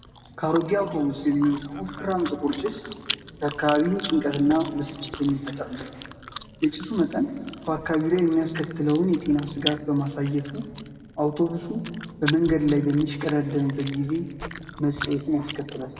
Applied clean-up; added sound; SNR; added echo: none; Chewing, mastication; 13 dB; reverberation time 1.7 s.